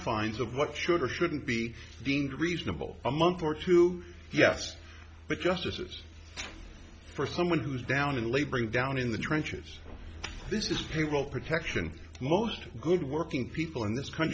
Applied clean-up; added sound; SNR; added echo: none; none; none; none.